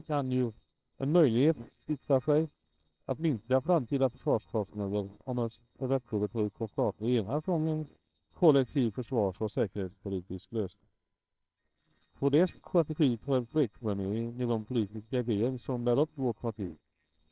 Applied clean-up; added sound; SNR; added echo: neural separator model SepFormer WHAMR!.